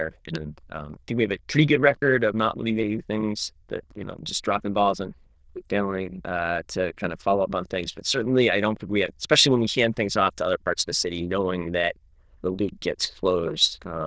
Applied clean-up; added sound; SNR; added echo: neural diffusion model UNIVERSE++.